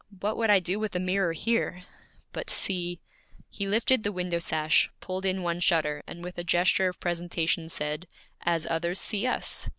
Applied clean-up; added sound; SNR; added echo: none; none; none; none.